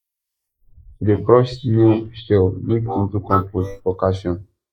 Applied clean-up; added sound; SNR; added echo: neural mask model Resemble Enhance denoiser.